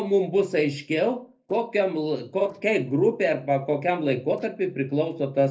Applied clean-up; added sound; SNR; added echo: neural separator model SepFormer DNS4.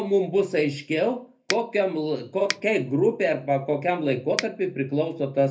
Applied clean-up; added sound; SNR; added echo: none; Finger snapping; 8 dB; reverberation time 0.3 s.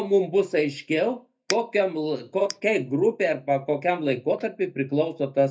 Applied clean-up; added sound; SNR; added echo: neural mask model DeepFilterNet 3.